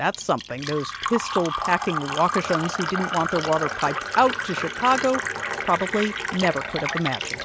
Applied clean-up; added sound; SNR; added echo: none; Fill (with liquid); 4 dB; none.